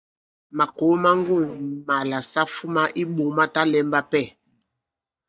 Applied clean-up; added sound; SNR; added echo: neural mask model DeepFilterNet 3.